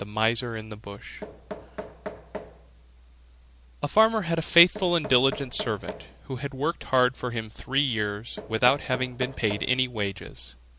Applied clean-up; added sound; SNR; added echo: none; Knock; 15 dB; none.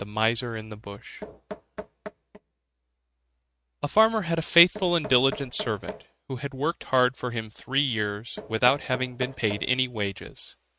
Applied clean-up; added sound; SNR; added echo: neural mask model RNNoise.